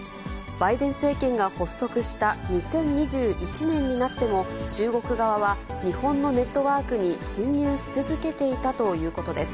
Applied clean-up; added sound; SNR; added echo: none; none; none; none.